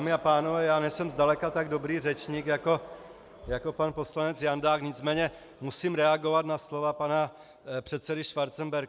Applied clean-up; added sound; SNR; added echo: none; none; none; none.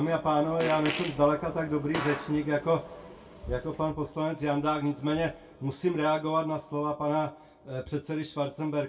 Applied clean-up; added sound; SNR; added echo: none; Fart; 11 dB; reverberation time 0.2 s.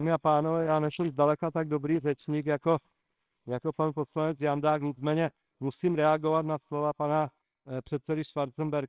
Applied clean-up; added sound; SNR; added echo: neural separator model SepFormer WHAMR!.